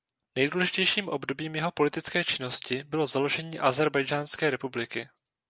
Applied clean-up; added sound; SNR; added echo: none; none; none; none.